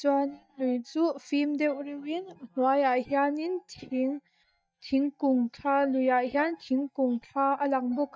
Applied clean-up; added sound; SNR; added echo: neural mask model DeepFilterNet 3.